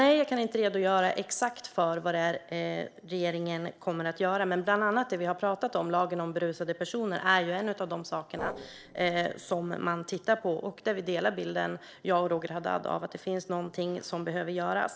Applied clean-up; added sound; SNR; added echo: neural separator model SepFormer DNS4.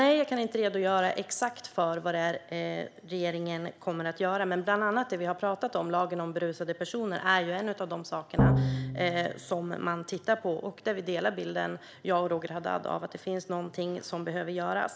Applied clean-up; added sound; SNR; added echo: none; Drum; -3 dB; none.